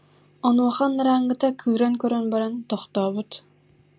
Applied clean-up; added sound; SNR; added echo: none; none; none; none.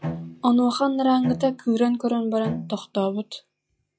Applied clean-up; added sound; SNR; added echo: classical method log-MMSE.